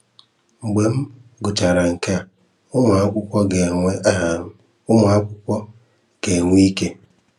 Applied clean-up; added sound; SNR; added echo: none; none; none; none.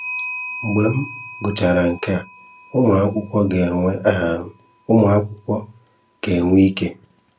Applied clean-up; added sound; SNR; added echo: none; Clock; 16 dB; none.